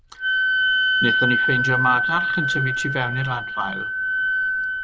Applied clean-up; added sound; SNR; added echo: neural diffusion model UNIVERSE++.